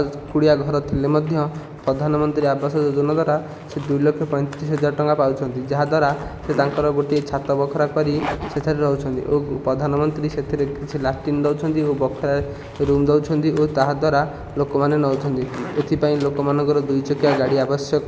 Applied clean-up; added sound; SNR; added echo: none; Zipper (clothing); 17 dB; none.